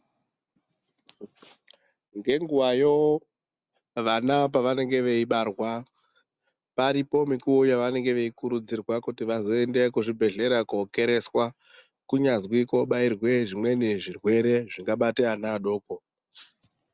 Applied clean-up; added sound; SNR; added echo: none; none; none; none.